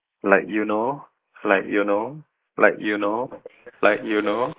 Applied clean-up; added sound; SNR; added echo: neural mask model Resemble Enhance denoiser.